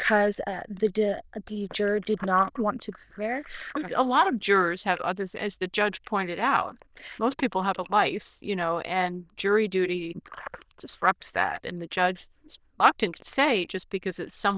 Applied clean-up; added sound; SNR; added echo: neural diffusion model UNIVERSE++.